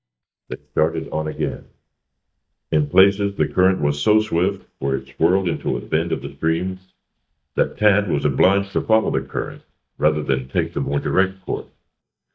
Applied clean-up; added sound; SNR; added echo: neural mask model DeepFilterNet 3.